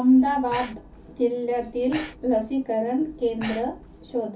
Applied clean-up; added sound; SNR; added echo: none; Breathing; 18 dB; reverberation time 0.3 s.